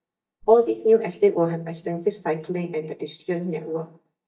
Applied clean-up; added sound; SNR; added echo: neural mask model DeepFilterNet 3.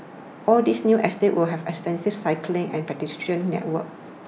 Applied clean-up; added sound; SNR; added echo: none; none; none; none.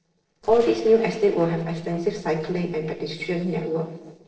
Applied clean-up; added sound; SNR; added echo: neural separator model SepFormer DNS4.